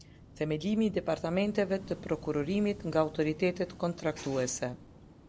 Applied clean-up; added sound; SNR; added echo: none; Waves, surf / Wind; 18 dB; none.